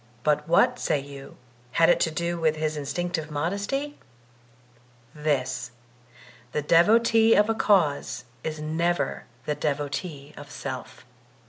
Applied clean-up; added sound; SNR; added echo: none; none; none; none.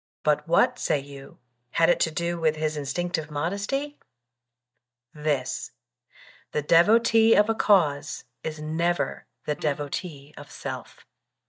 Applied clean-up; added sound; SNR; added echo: neural mask model DeepFilterNet 3.